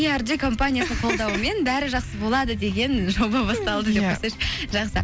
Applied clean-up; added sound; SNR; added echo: none; none; none; none.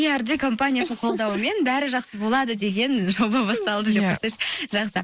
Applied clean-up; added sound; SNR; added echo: neural mask model Resemble Enhance denoiser.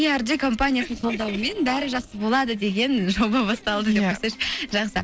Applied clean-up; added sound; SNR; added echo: neural separator model SepFormer DNS4.